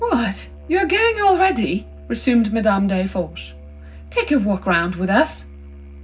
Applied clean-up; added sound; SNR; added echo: none; Musical instrument; 18 dB; reverberation time 0.4 s.